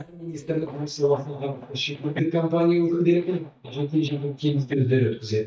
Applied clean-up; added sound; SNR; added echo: neural mask model DeepFilterNet 3.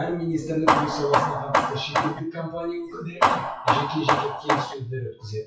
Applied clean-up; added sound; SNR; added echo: classical method WPE with log-MMSE.